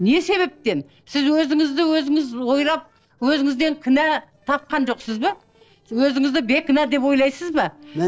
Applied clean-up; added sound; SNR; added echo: neural separator model SepFormer DNS4.